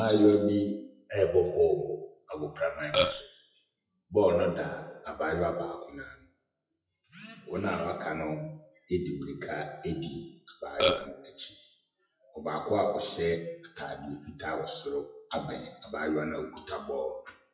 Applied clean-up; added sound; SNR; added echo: classical method WPE with log-MMSE.